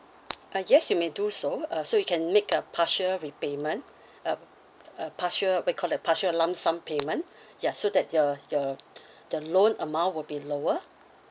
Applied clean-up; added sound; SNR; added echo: none; Shatter; 20 dB; none.